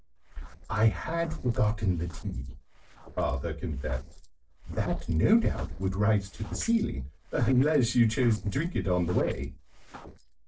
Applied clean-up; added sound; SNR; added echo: neural separator model SepFormer DNS4.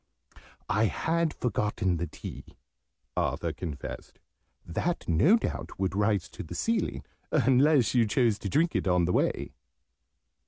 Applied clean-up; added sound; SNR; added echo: none; none; none; none.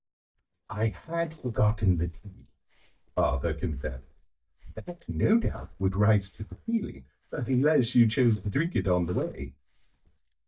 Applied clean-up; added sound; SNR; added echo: neural mask model DeepFilterNet 3.